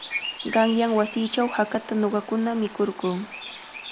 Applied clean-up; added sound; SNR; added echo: none; Bird vocalization, bird call, bird song; 12 dB; none.